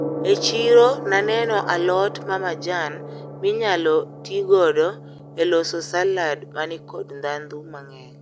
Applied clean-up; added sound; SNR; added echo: none; Gong; 12 dB; none.